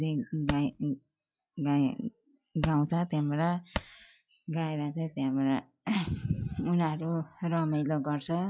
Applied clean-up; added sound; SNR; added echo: classical method log-MMSE.